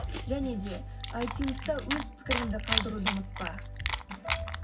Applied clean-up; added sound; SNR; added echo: none; Chewing, mastication; 1 dB; reverberation time 0.4 s.